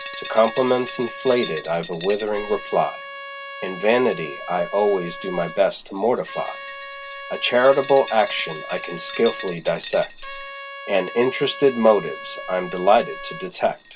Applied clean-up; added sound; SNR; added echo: none; Trumpet + Glass; 13 dB; none.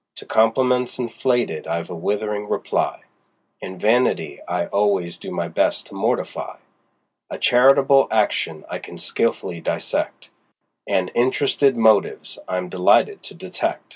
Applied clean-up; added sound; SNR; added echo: none; none; none; none.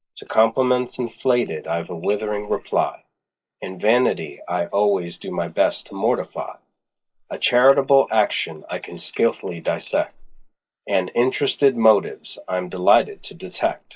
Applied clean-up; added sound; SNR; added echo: neural mask model Resemble Enhance denoiser.